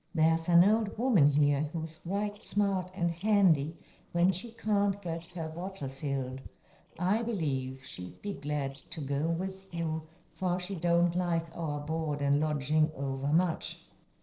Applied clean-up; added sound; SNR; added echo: neural separator model SepFormer DNS4.